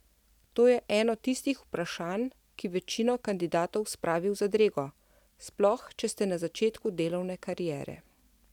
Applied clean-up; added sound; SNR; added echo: none; none; none; none.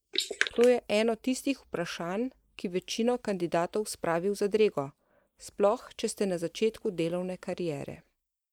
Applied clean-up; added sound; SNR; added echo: neural mask model Resemble Enhance denoiser.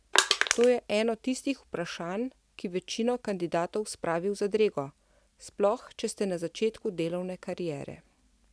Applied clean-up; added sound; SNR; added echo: none; Crushing; -5 dB; none.